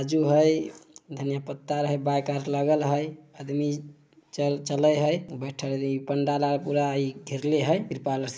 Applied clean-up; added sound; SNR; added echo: none; none; none; none.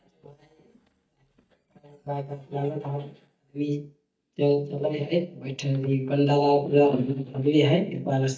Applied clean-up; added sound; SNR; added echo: neural mask model DeepFilterNet 3.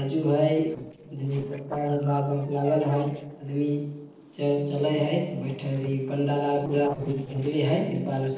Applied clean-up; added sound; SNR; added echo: neural separator model SepFormer DNS4.